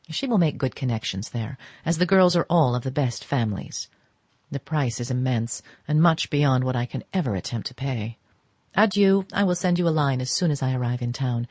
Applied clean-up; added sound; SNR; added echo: none; none; none; none.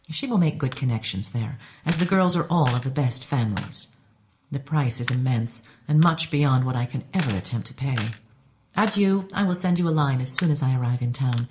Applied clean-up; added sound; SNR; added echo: none; Coin (dropping); 17 dB; reverberation time 0.5 s.